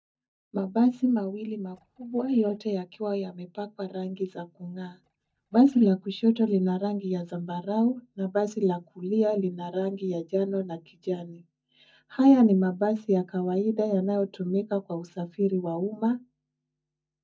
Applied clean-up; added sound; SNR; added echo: neural mask model DeepFilterNet 3.